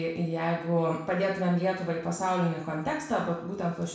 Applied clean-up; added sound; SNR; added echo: none; none; none; reverberation time 0.7 s.